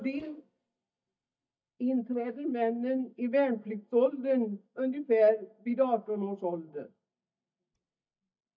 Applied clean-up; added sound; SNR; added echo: neural mask model DeepFilterNet 3.